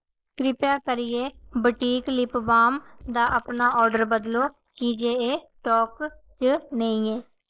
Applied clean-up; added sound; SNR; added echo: neural mask model Resemble Enhance denoiser.